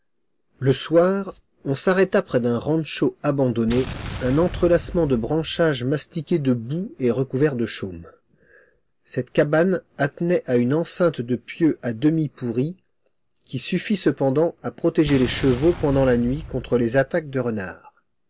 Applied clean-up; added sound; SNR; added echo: none; Explosion; 12 dB; none.